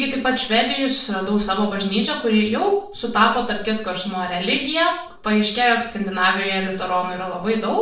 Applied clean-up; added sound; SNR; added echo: none; none; none; reverberation time 0.5 s.